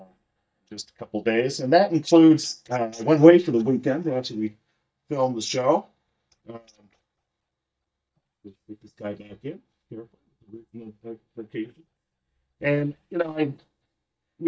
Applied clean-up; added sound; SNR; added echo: neural mask model DeepFilterNet 3.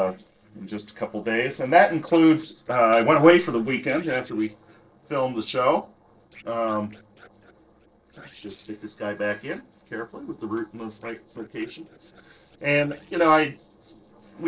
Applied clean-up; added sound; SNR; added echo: neural separator model SepFormer DNS4.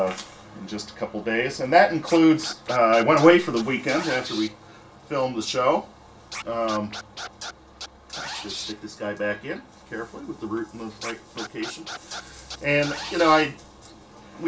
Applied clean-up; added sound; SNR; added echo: none; Scratching (performance technique); 13 dB; reverberation time 0.2 s.